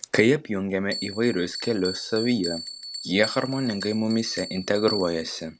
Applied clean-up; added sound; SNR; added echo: none; Bell; 12 dB; none.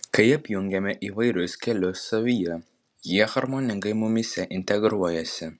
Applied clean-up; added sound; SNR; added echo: none; none; none; none.